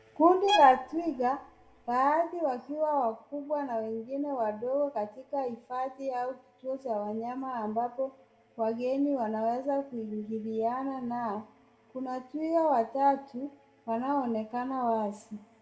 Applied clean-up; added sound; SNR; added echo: none; Bowed string instrument; 6 dB; reverberation time 0.8 s.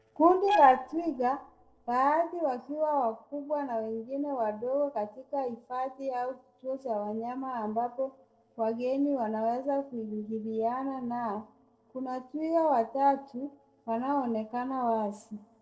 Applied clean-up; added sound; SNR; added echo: neural separator model SepFormer DNS4.